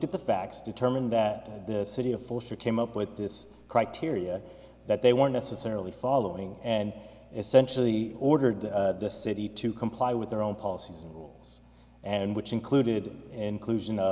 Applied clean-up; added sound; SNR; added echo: none; none; none; none.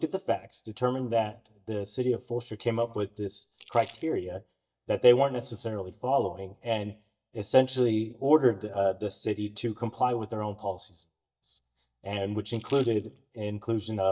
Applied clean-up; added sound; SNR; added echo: neural mask model DeepFilterNet 3.